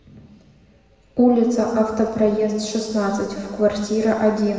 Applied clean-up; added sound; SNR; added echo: none; none; none; reverberation time 1.6 s.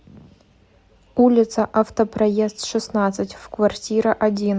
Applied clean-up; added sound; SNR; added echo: none; none; none; none.